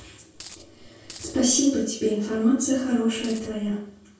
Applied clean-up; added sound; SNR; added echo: none; Coin (dropping); 19 dB; reverberation time 0.6 s.